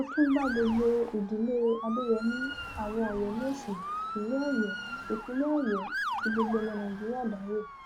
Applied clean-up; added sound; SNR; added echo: none; Motor vehicle (road) / Siren; 8 dB; none.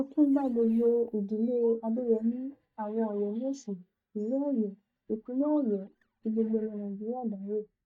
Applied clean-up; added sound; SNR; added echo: neural mask model DeepFilterNet 3.